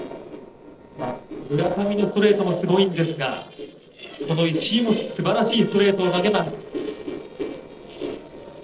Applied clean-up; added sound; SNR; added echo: neural separator model SepFormer DNS4.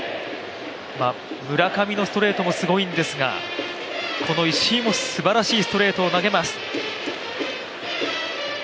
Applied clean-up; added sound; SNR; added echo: none; none; none; none.